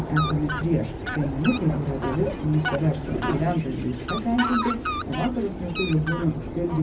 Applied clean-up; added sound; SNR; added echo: none; Fowl; 4 dB; reverberation time 0.4 s.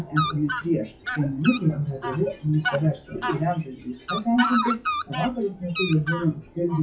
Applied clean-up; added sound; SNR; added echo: classical method WPE with log-MMSE.